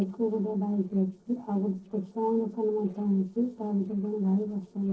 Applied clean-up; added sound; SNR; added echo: neural separator model SepFormer DNS4.